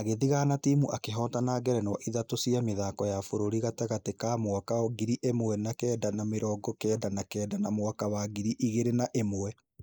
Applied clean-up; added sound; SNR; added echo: neural mask model Resemble Enhance denoiser.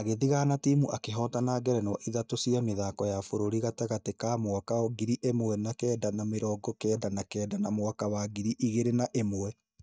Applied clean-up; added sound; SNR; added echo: neural mask model DeepFilterNet 3.